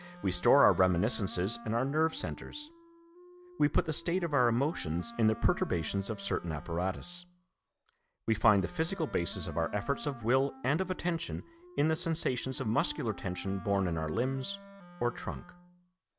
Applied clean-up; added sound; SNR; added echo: none; Wind instrument, woodwind instrument; 18 dB; none.